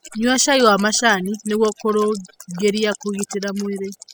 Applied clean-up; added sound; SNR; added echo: classical method spectral subtraction.